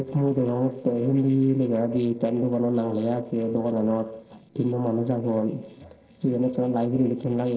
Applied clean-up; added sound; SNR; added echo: neural separator model SepFormer DNS4.